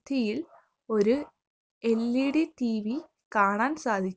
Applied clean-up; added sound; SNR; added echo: none; none; none; none.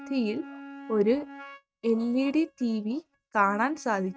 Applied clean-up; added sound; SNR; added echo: neural mask model RNNoise.